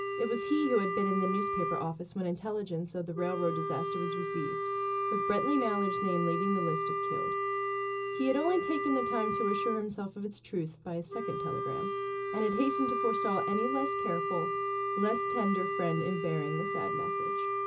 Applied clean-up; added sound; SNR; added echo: none; Wind instrument, woodwind instrument; 0 dB; reverberation time 0.2 s.